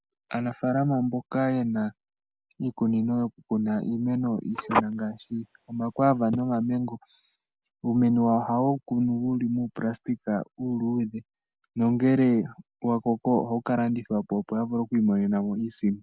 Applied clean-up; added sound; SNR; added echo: none; Telephone; 7 dB; none.